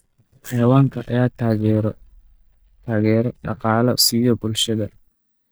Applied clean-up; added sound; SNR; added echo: neural mask model DeepFilterNet 3.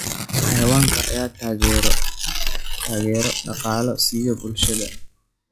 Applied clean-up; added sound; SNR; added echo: classical method log-MMSE.